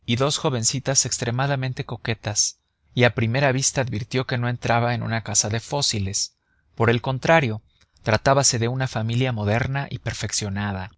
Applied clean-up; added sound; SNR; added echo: none; none; none; none.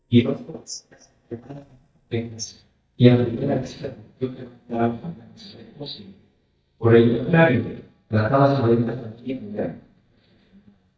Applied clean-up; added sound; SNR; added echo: neural mask model DeepFilterNet 3.